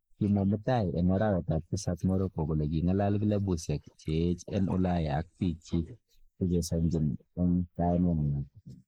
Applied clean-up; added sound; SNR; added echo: neural mask model Resemble Enhance denoiser.